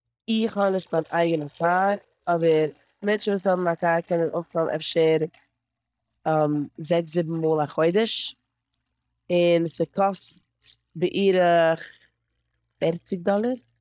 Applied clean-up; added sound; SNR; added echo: neural mask model DeepFilterNet 3.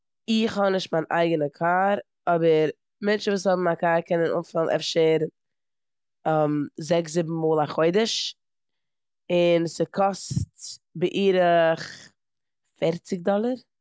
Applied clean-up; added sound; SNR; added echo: none; none; none; none.